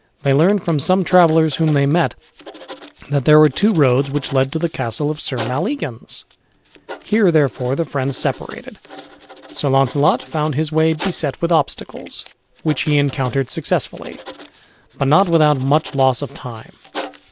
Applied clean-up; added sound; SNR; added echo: none; Writing; 18 dB; none.